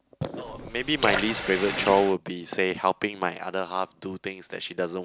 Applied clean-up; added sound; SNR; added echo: none; Water tap, faucet / Water; 5 dB; none.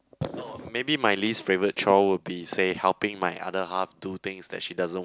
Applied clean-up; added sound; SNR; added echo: none; none; none; none.